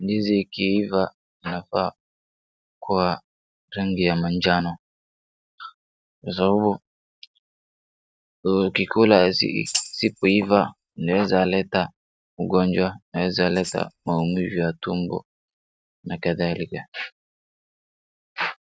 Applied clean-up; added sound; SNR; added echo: neural mask model RNNoise.